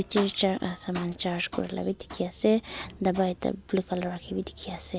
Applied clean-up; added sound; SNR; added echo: none; none; none; none.